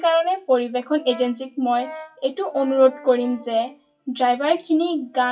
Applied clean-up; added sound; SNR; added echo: classical method WPE with log-MMSE.